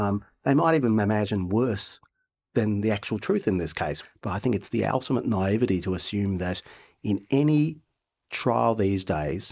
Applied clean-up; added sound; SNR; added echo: neural mask model Resemble Enhance denoiser.